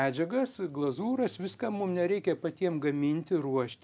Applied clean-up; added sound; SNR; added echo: none; none; none; none.